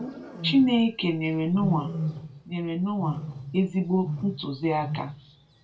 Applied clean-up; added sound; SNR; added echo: none; Wild animals; 8 dB; reverberation time 0.2 s.